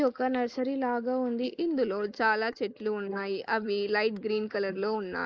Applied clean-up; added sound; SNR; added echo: neural mask model Resemble Enhance denoiser.